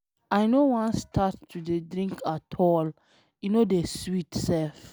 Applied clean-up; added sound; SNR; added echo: none; none; none; none.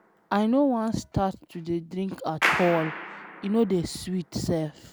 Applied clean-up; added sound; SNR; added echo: none; Clapping; 8 dB; none.